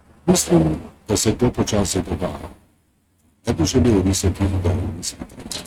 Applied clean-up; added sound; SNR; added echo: neural mask model RNNoise.